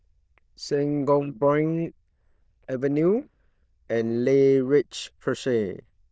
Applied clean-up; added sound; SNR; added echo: neural diffusion model UNIVERSE++.